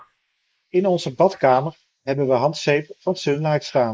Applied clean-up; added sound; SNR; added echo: neural mask model Resemble Enhance denoiser.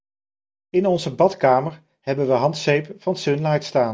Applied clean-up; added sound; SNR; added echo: none; none; none; none.